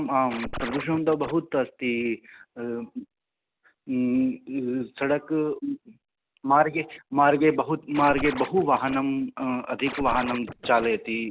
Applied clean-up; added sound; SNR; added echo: none; Scratching (performance technique); 9 dB; none.